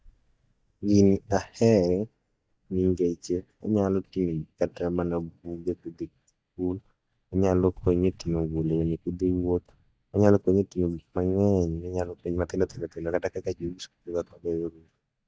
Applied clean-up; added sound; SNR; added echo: neural mask model DeepFilterNet 3.